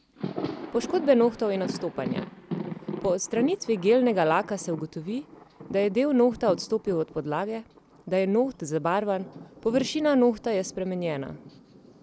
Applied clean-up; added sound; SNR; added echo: none; Thunder; 12 dB; none.